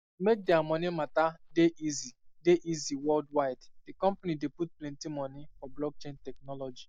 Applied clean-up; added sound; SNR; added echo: neural mask model DeepFilterNet 3.